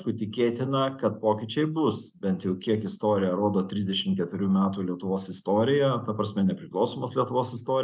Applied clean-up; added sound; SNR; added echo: none; none; none; none.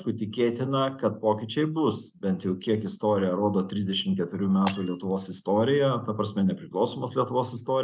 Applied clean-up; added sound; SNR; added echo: none; Shatter; 18 dB; none.